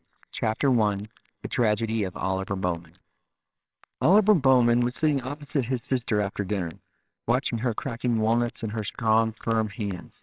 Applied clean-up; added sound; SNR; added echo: neural separator model SepFormer WHAMR!.